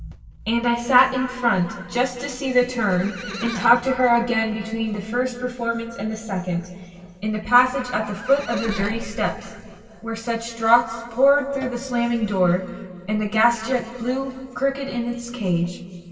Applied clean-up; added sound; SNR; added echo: none; Livestock, farm animals, working animals; 13 dB; reverberation time 2.4 s.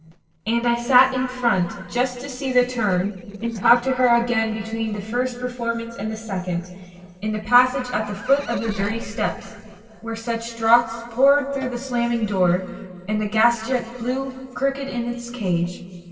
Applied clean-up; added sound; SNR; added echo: neural separator model SepFormer DNS4.